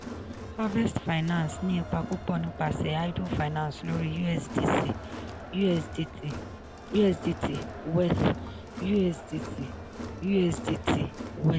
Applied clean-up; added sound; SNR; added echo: none; Crowd; 10 dB; none.